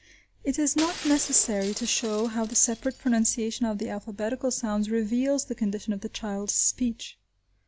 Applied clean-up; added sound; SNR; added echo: none; Shatter; 14 dB; none.